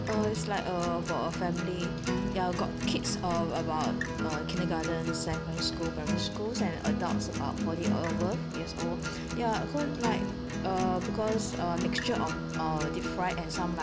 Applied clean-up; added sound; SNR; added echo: none; Acoustic guitar; 0 dB; none.